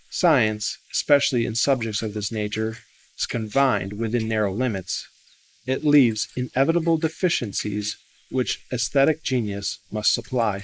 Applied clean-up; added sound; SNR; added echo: neural mask model Resemble Enhance denoiser.